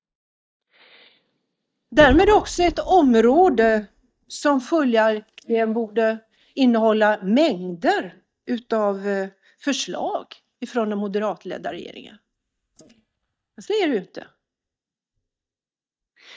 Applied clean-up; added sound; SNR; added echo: neural mask model DeepFilterNet 3.